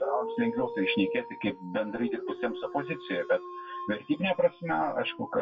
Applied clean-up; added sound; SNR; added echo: classical method WPE with log-MMSE.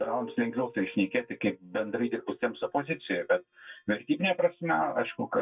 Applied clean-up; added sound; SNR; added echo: neural mask model DeepFilterNet 3.